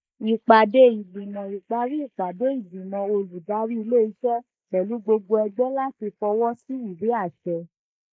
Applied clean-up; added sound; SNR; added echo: neural mask model Resemble Enhance denoiser.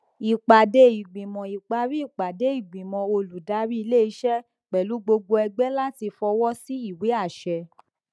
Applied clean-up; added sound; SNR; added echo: none; none; none; none.